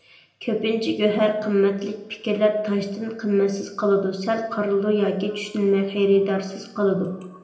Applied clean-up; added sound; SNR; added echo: none; none; none; reverberation time 0.7 s.